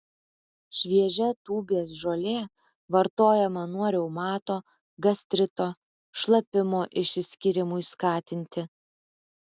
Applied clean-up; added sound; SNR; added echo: none; none; none; none.